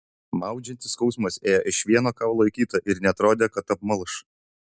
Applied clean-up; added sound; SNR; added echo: none; none; none; none.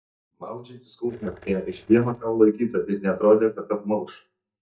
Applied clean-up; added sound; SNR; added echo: neural mask model DeepFilterNet 3.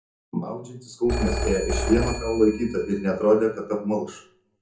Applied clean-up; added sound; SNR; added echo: none; Telephone; 5 dB; reverberation time 0.6 s.